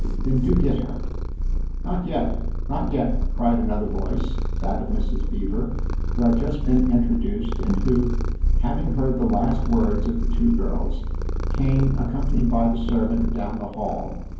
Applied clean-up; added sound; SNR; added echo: none; Purr; -2 dB; reverberation time 0.9 s.